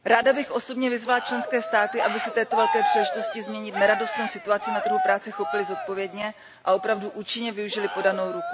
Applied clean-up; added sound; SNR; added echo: none; Cheering; 4 dB; none.